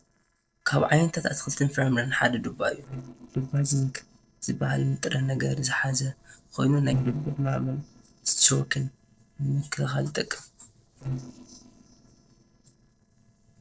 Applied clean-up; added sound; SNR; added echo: neural separator model SepFormer DNS4.